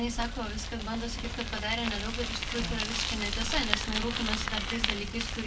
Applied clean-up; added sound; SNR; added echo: none; Bicycle; -2 dB; reverberation time 0.1 s.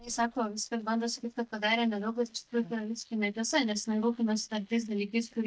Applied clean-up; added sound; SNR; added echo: neural mask model DeepFilterNet 3.